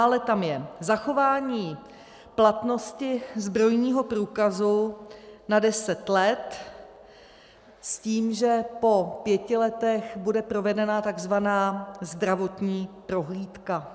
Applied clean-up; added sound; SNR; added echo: none; none; none; none.